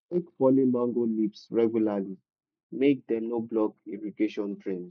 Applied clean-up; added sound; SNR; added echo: neural mask model Resemble Enhance denoiser.